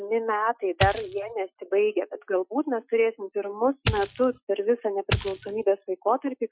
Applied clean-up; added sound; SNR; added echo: classical method Wiener filter.